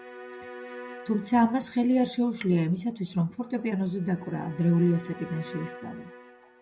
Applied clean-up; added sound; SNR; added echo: none; Bowed string instrument; 17 dB; none.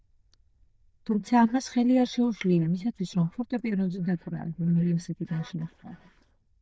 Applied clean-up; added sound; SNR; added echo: neural diffusion model UNIVERSE++.